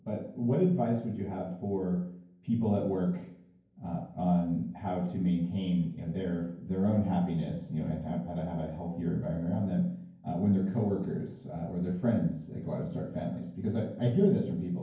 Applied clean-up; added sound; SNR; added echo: none; none; none; reverberation time 0.9 s.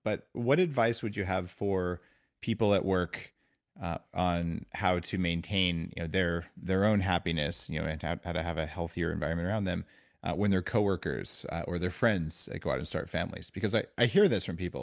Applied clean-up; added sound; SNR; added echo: none; none; none; none.